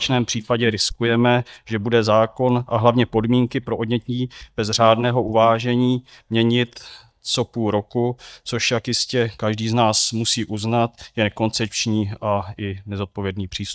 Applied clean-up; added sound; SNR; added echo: neural mask model DeepFilterNet 3.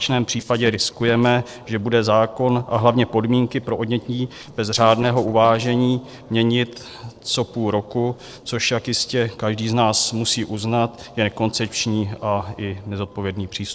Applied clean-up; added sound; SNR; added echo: neural separator model SepFormer DNS4.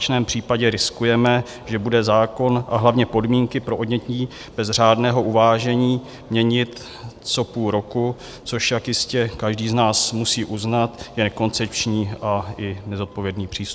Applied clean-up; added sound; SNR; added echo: none; none; none; none.